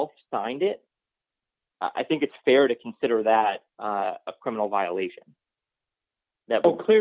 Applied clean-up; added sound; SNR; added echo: none; none; none; none.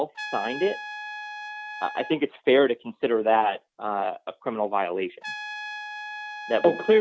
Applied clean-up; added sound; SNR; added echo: none; Trumpet; 13 dB; none.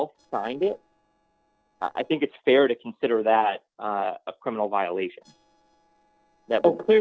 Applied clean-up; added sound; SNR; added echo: neural separator model SepFormer DNS4.